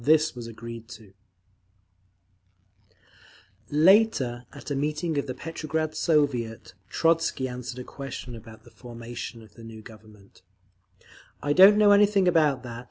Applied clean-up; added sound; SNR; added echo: none; none; none; none.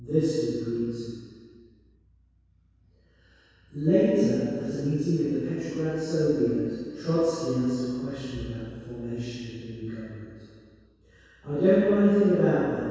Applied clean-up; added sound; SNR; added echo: none; none; none; reverberation time 2.0 s.